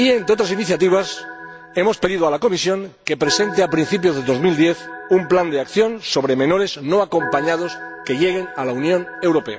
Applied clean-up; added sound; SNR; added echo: none; Organ; 15 dB; none.